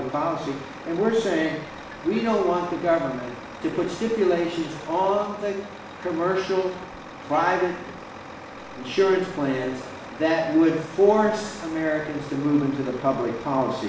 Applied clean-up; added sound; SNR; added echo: none; Truck; 14 dB; reverberation time 0.7 s.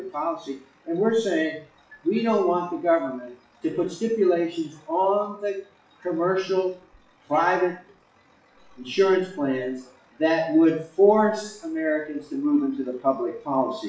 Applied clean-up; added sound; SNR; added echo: classical method WPE with log-MMSE.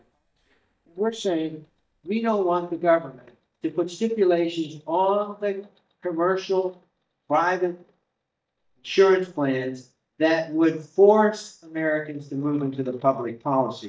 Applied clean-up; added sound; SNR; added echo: neural mask model DeepFilterNet 3.